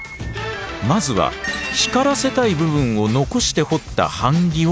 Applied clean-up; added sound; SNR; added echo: none; none; none; none.